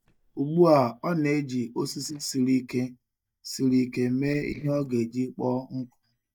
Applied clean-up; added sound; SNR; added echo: neural mask model DeepFilterNet 3.